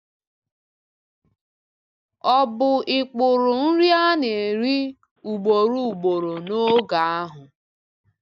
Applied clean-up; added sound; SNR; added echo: none; Telephone; 16 dB; none.